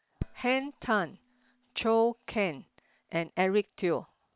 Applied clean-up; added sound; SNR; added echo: neural separator model SepFormer WHAM!.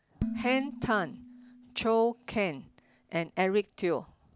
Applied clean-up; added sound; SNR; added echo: none; Dishes, pots, and pans; 11 dB; none.